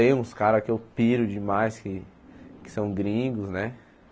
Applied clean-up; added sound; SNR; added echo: none; none; none; none.